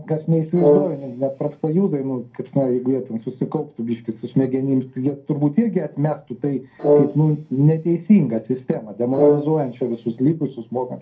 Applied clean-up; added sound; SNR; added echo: none; Brass instrument; 0 dB; reverberation time 0.2 s.